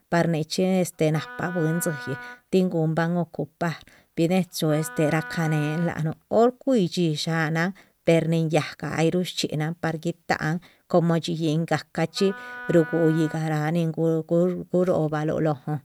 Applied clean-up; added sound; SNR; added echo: none; Wind instrument, woodwind instrument; 15 dB; none.